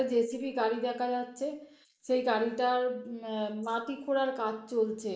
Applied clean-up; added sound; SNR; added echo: neural mask model Resemble Enhance denoiser.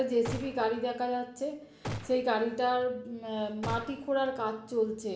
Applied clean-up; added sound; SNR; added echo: none; Gunshot, gunfire; 12 dB; none.